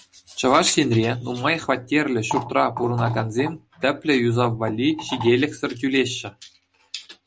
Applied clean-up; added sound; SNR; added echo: none; none; none; none.